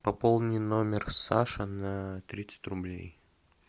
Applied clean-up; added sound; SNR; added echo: none; none; none; none.